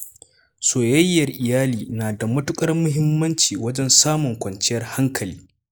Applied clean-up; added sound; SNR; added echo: neural mask model Resemble Enhance denoiser.